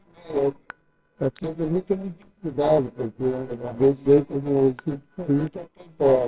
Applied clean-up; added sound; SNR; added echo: neural separator model SepFormer WHAMR!.